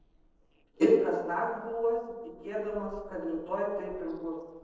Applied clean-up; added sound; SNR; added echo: neural separator model SepFormer DNS4.